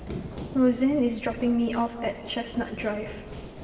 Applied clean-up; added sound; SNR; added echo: none; Run; 12 dB; reverberation time 2.0 s.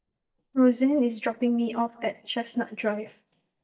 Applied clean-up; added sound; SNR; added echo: neural mask model DeepFilterNet 3.